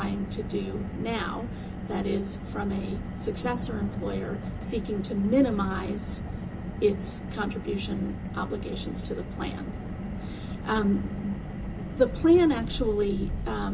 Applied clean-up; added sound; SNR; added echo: none; Car; 5 dB; reverberation time 0.2 s.